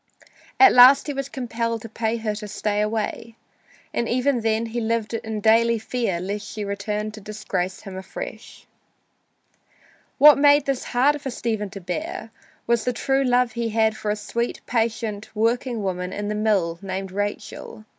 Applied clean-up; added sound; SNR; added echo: none; none; none; none.